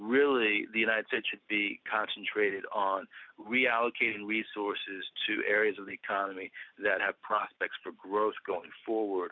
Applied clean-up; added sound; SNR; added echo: none; none; none; none.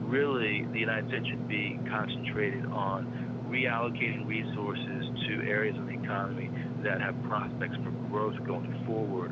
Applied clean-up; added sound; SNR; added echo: none; Engine / Mechanisms; 1 dB; none.